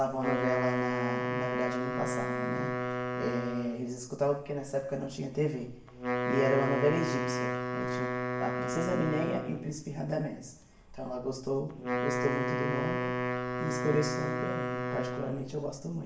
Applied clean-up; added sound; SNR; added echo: none; Wind instrument, woodwind instrument; 0 dB; reverberation time 0.7 s.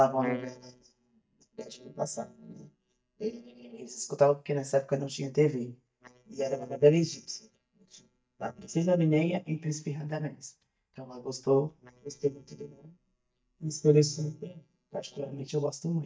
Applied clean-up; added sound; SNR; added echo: neural mask model DeepFilterNet 3.